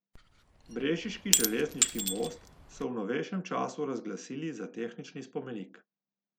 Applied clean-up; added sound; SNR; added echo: none; Shatter / Crushing; -2 dB; none.